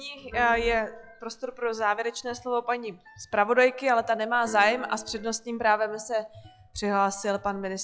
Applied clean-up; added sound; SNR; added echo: classical method log-MMSE.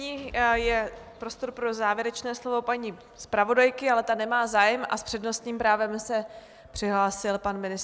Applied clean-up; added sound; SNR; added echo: none; none; none; none.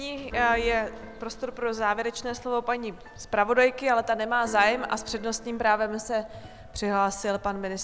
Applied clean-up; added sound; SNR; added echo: none; Keyboard (musical); 17 dB; none.